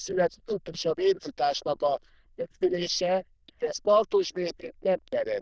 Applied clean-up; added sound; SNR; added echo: neural diffusion model UNIVERSE++.